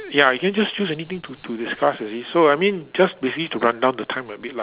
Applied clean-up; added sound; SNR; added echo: none; none; none; none.